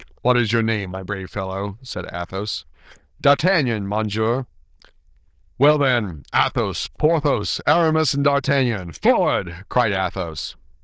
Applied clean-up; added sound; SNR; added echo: neural diffusion model UNIVERSE++.